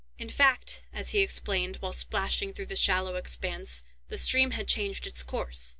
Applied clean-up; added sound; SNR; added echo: none; none; none; none.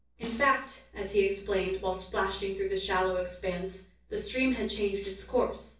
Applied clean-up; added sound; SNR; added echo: none; Snare drum; 17 dB; reverberation time 0.6 s.